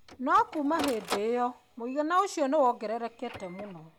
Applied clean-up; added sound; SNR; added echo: none; Printer; 14 dB; none.